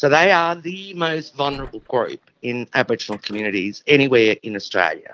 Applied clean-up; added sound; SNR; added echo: neural mask model Resemble Enhance denoiser.